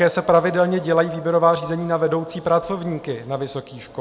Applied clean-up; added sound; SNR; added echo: none; none; none; none.